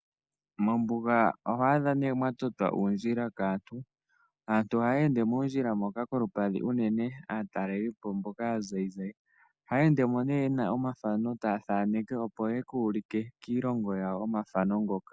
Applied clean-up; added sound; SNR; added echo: none; none; none; none.